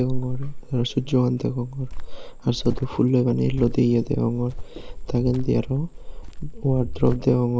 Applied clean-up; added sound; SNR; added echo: none; Cricket; 6 dB; none.